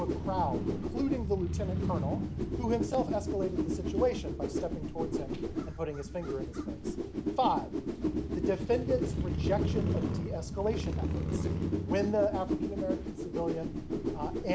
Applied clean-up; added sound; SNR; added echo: none; Motorcycle / Crow + Whoosh, swoosh, swish; -2 dB; none.